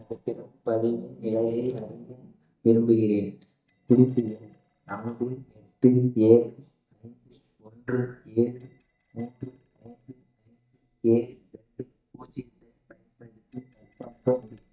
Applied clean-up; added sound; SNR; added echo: neural mask model DeepFilterNet 3.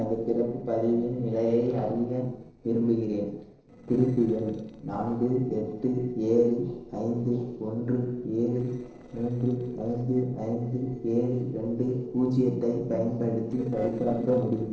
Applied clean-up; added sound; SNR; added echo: neural separator model SepFormer DNS4.